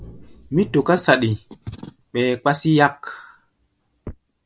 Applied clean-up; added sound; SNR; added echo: none; none; none; none.